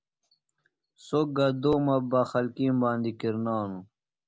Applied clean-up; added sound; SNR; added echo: none; none; none; none.